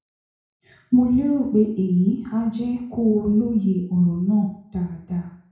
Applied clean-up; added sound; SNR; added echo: none; none; none; reverberation time 0.5 s.